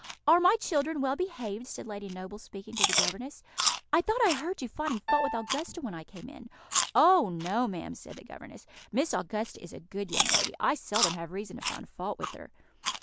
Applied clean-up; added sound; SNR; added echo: none; Chewing, mastication + Piano; 4 dB; none.